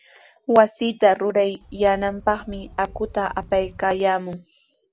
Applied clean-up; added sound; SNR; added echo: none; Wind; 20 dB; none.